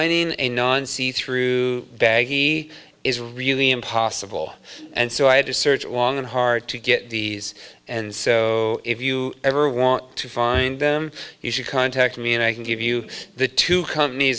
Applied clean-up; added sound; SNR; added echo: none; none; none; none.